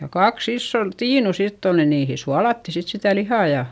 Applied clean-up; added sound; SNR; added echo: none; none; none; none.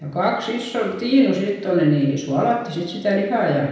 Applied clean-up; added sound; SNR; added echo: none; none; none; reverberation time 0.9 s.